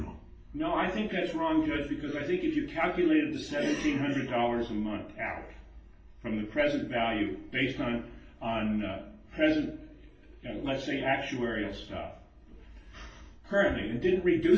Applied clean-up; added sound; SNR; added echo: none; none; none; reverberation time 0.3 s.